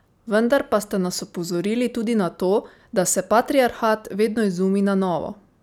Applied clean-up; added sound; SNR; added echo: none; none; none; none.